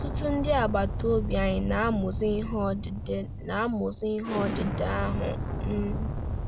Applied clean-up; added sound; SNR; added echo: none; Explosion; 2 dB; none.